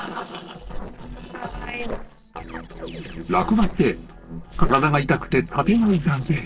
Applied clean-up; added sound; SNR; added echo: neural separator model SepFormer DNS4.